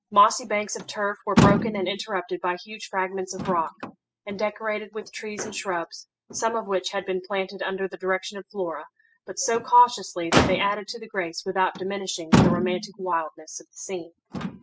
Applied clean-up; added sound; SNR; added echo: classical method spectral subtraction.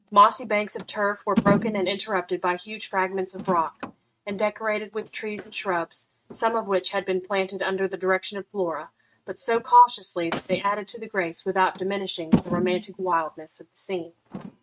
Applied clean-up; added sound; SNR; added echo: neural mask model RNNoise.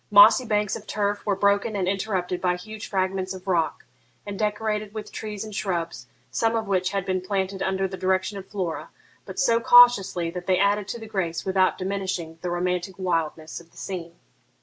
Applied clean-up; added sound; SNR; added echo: none; none; none; none.